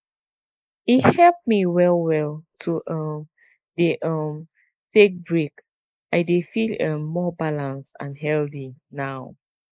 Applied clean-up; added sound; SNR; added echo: neural mask model Resemble Enhance denoiser.